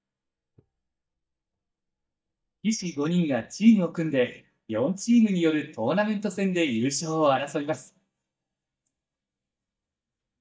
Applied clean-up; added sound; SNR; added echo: neural mask model DeepFilterNet 3.